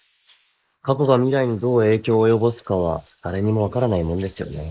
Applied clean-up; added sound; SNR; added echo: neural mask model Resemble Enhance denoiser.